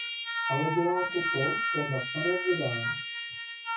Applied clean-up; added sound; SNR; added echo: classical method WPE with log-MMSE.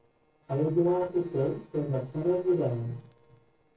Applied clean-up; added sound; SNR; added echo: neural separator model SepFormer DNS4.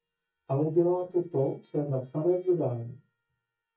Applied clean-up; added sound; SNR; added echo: neural mask model DeepFilterNet 3.